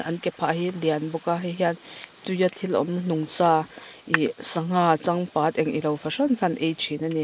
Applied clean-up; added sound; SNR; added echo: neural mask model Resemble Enhance denoiser.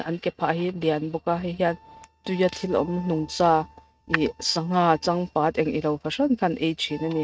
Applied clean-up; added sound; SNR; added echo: neural mask model RNNoise.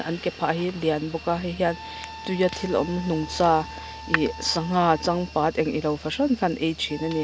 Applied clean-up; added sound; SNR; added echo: none; Wind instrument, woodwind instrument; 18 dB; none.